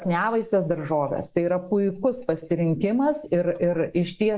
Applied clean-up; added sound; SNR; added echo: neural mask model Resemble Enhance denoiser.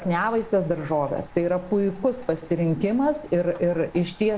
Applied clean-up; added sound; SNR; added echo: none; Rain; 20 dB; none.